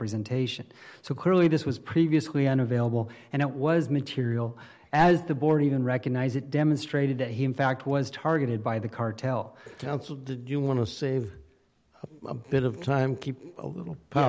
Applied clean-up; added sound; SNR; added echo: none; none; none; none.